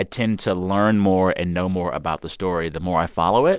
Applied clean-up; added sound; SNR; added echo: none; none; none; none.